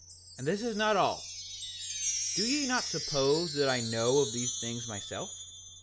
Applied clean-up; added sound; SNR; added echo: none; Wind chime; 5 dB; none.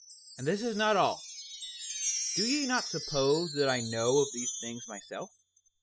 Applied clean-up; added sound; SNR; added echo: classical method spectral subtraction.